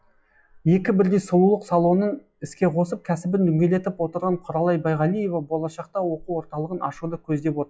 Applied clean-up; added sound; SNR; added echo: classical method log-MMSE.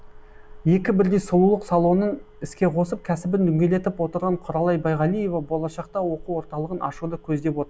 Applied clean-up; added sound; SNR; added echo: none; Telephone; 20 dB; none.